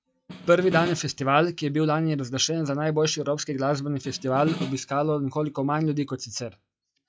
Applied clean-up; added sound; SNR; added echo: classical method log-MMSE.